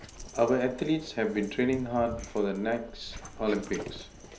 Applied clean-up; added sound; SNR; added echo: none; Dog; 14 dB; none.